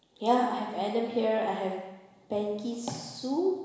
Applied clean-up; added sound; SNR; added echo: none; none; none; reverberation time 1.0 s.